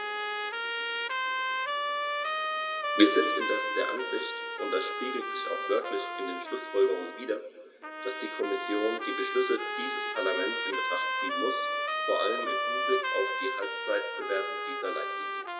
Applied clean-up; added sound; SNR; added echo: none; Trumpet; 0 dB; reverberation time 2.2 s.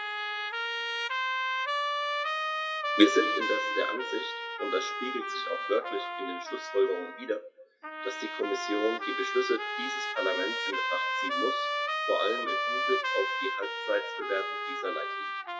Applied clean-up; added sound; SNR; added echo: classical method WPE with log-MMSE.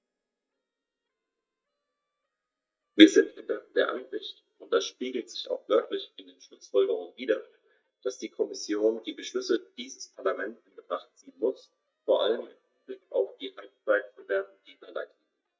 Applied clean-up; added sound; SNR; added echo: neural mask model DeepFilterNet 3.